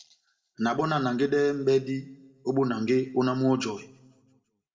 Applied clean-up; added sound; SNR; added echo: none; none; none; reverberation time 0.8 s.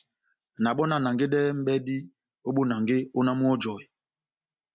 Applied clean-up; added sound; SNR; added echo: none; none; none; none.